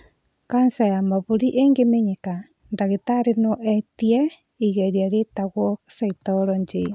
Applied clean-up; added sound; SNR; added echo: none; none; none; none.